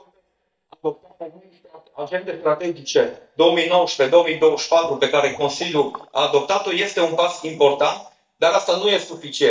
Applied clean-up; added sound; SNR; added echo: neural mask model DeepFilterNet 3.